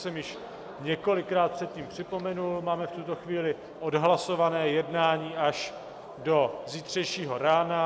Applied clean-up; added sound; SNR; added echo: none; none; none; none.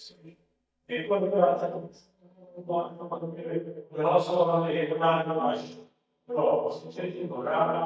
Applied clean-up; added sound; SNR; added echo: neural mask model DeepFilterNet 3.